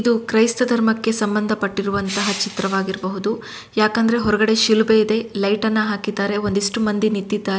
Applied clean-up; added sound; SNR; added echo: none; Crushing; 13 dB; none.